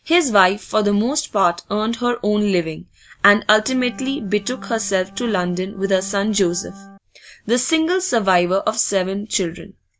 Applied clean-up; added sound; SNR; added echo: none; Organ; 19 dB; none.